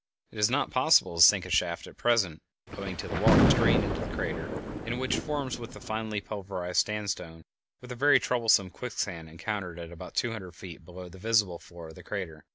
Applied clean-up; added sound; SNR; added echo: none; Thunder; -2 dB; none.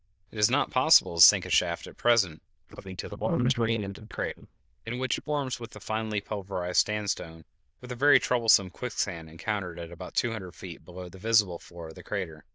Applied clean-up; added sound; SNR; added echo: neural diffusion model UNIVERSE++.